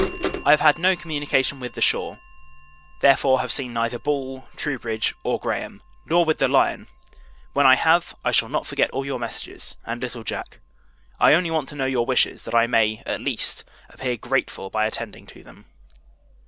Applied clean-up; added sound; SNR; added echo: none; Bird vocalization, bird call, bird song / Telephone; 15 dB; none.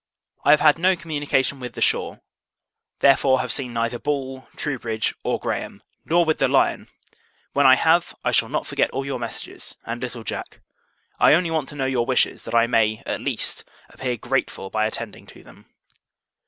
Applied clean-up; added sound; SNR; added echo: none; none; none; none.